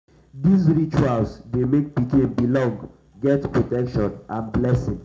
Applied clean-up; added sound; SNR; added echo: none; none; none; reverberation time 0.3 s.